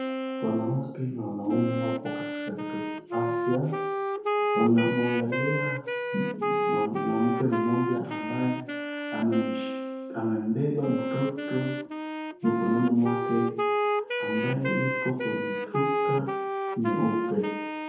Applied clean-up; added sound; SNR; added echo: none; Wind instrument, woodwind instrument; 1 dB; reverberation time 0.9 s.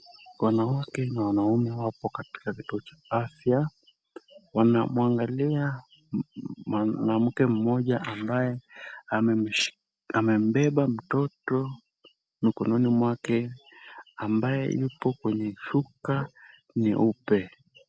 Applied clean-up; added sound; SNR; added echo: none; none; none; none.